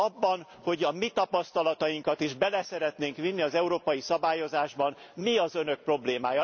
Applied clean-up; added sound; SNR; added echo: none; none; none; none.